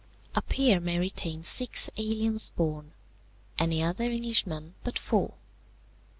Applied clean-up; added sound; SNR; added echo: none; none; none; none.